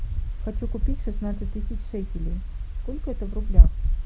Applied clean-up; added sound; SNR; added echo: none; none; none; none.